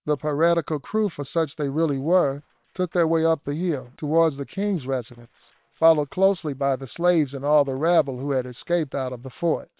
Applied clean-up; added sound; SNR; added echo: neural separator model SepFormer WHAM!.